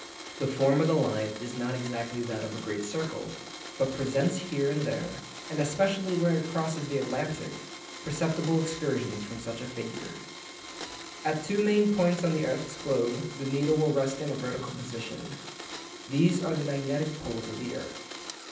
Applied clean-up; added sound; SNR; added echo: none; Domestic sounds, home sounds; 12 dB; reverberation time 0.6 s.